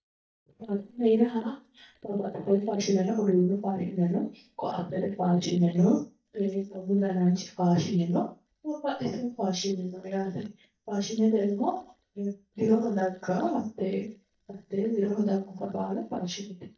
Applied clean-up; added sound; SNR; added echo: neural mask model DeepFilterNet 3.